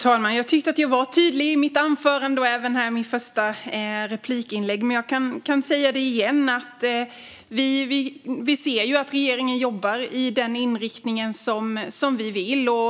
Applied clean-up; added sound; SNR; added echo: none; none; none; none.